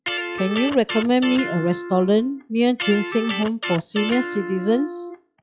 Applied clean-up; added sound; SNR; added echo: classical method log-MMSE.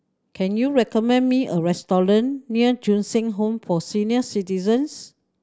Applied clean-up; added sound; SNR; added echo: none; none; none; none.